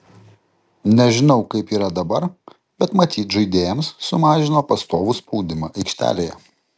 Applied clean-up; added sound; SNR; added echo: none; none; none; none.